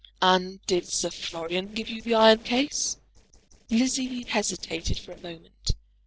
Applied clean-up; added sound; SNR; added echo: neural separator model SepFormer DNS4.